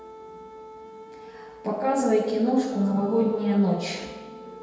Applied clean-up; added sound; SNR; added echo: none; Wind instrument, woodwind instrument; 18 dB; reverberation time 1.1 s.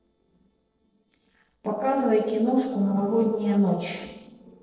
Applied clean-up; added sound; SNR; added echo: neural separator model SepFormer DNS4.